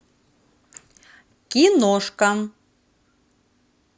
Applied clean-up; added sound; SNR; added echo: none; none; none; none.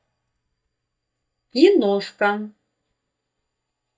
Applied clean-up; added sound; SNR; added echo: neural mask model DeepFilterNet 3.